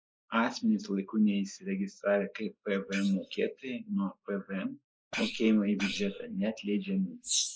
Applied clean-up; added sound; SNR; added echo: neural mask model Resemble Enhance denoiser.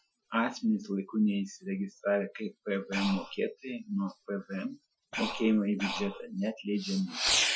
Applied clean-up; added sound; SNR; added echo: classical method Wiener filter.